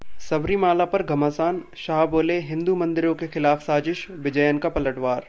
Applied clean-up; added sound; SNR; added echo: none; none; none; none.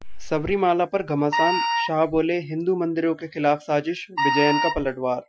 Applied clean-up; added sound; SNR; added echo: classical method Wiener filter.